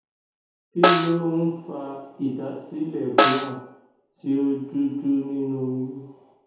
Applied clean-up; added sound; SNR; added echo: none; Snare drum; -2 dB; reverberation time 0.8 s.